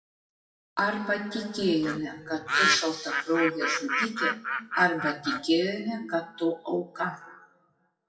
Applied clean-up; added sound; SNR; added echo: classical method WPE with log-MMSE.